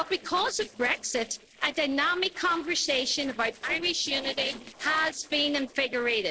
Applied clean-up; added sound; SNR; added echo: neural separator model SepFormer DNS4.